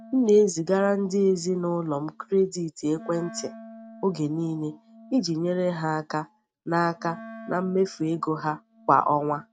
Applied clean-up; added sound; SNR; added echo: neural mask model RNNoise.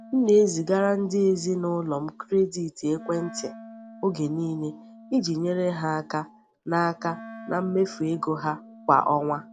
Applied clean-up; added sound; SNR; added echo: none; Wind instrument, woodwind instrument; 20 dB; none.